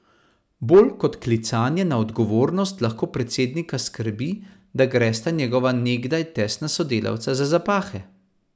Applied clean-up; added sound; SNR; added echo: none; none; none; none.